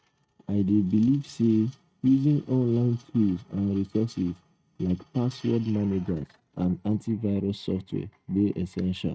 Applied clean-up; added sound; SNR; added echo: neural mask model RNNoise.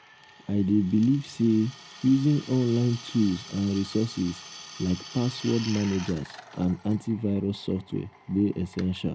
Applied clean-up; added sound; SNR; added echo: none; Drill; 18 dB; none.